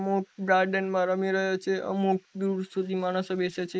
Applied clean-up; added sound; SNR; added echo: neural mask model Resemble Enhance denoiser.